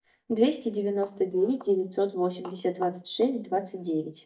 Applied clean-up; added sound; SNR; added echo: neural mask model DeepFilterNet 3.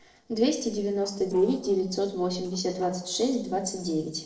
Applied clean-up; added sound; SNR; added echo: neural separator model SepFormer DNS4.